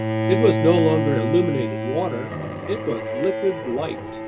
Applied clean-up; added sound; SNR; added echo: none; Bowed string instrument; 2 dB; none.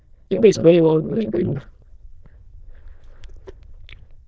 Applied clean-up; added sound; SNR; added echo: neural diffusion model UNIVERSE++.